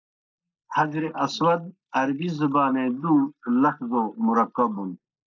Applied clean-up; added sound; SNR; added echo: neural mask model Resemble Enhance denoiser.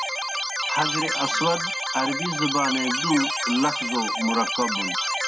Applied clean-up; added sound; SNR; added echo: none; Keyboard (musical); 0 dB; none.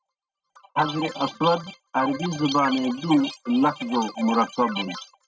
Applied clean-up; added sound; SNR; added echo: neural mask model RNNoise.